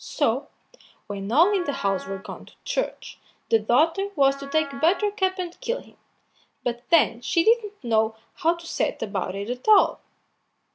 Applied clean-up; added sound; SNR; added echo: none; Wind instrument, woodwind instrument; 16 dB; none.